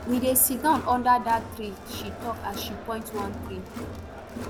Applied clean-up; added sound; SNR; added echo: none; Crowd; 10 dB; none.